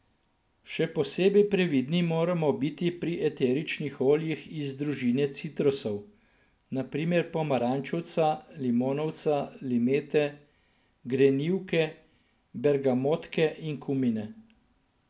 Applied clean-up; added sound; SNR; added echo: none; none; none; none.